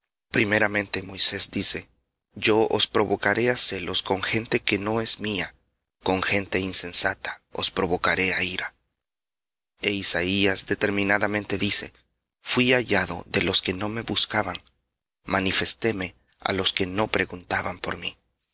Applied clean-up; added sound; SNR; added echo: none; none; none; none.